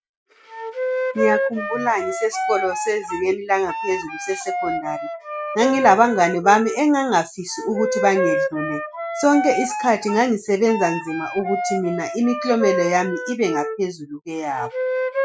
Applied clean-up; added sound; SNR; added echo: classical method Wiener filter.